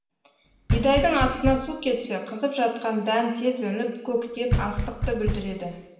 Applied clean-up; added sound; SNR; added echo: none; Knock; 3 dB; reverberation time 1.1 s.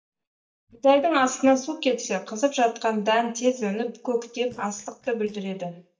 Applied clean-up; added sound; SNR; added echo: neural mask model DeepFilterNet 3.